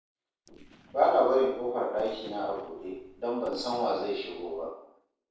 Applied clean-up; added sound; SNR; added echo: neural separator model SepFormer DNS4.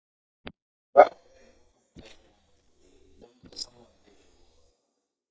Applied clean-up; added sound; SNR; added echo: neural mask model DeepFilterNet 3.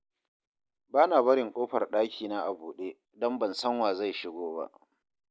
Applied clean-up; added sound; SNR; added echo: none; none; none; none.